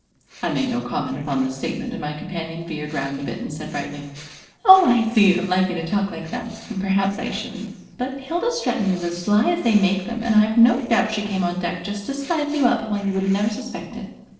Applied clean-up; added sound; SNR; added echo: neural separator model SepFormer DNS4.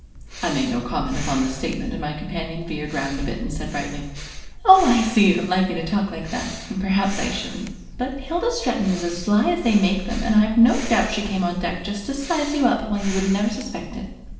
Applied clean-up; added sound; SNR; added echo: none; Breathing; 13 dB; reverberation time 0.9 s.